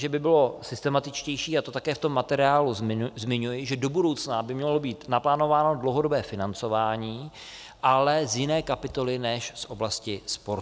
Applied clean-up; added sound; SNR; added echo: none; none; none; none.